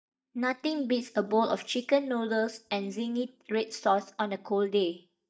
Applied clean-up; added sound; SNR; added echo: neural mask model DeepFilterNet 3.